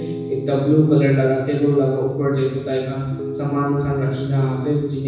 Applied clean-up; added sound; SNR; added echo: none; Piano; 12 dB; reverberation time 1.1 s.